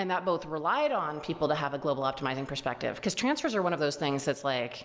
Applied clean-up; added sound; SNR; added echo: none; none; none; none.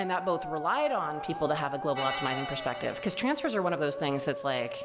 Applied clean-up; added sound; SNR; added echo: none; Organ + Musical instrument; 7 dB; none.